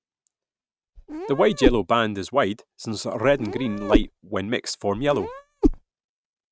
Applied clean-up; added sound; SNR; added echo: neural mask model RNNoise.